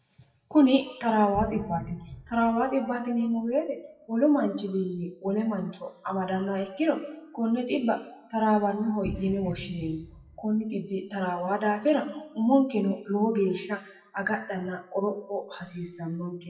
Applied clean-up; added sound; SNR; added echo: classical method WPE with log-MMSE.